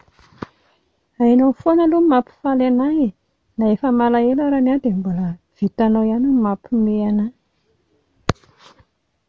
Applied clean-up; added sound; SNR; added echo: none; none; none; none.